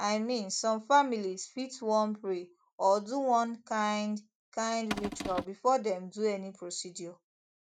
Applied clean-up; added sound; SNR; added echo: neural mask model RNNoise.